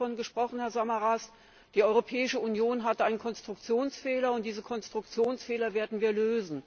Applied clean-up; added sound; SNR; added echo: none; none; none; none.